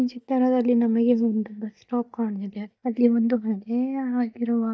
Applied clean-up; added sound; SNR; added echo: neural mask model DeepFilterNet 3.